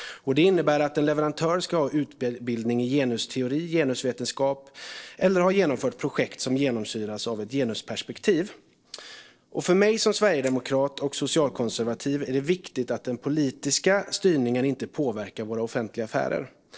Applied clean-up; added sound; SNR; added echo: neural separator model SepFormer DNS4.